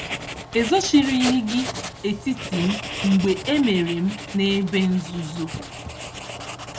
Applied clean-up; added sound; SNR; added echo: none; Writing; 10 dB; none.